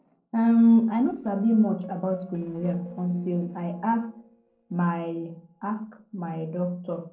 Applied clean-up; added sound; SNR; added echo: neural separator model SepFormer DNS4.